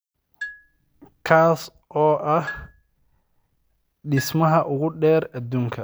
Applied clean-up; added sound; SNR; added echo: none; Marimba, xylophone; 19 dB; none.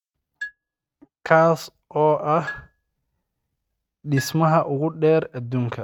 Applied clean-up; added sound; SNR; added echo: neural mask model RNNoise.